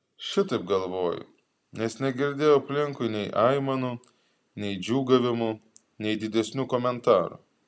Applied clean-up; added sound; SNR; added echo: none; none; none; none.